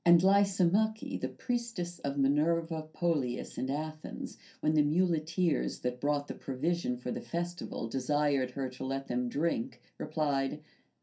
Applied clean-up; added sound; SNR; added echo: none; none; none; reverberation time 0.3 s.